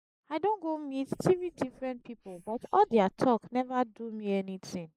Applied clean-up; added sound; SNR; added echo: neural mask model Resemble Enhance denoiser.